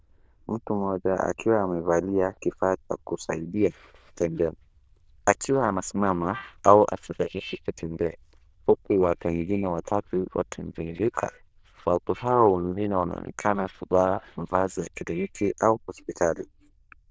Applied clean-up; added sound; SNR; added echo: neural diffusion model UNIVERSE++.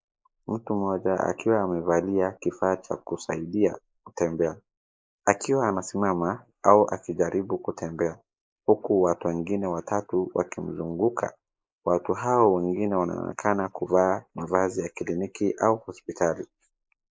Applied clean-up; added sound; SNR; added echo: neural mask model Resemble Enhance denoiser.